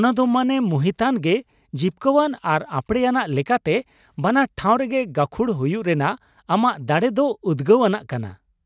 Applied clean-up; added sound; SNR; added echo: none; none; none; none.